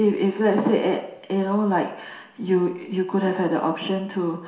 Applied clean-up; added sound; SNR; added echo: none; none; none; reverberation time 0.7 s.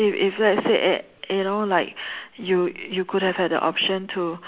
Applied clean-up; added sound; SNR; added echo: none; none; none; none.